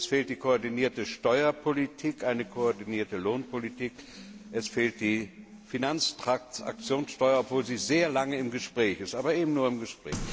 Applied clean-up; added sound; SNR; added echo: none; Water tap, faucet; 17 dB; none.